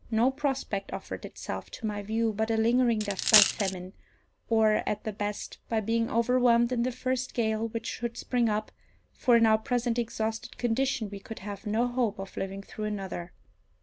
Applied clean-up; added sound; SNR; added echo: none; Coin (dropping); -2 dB; none.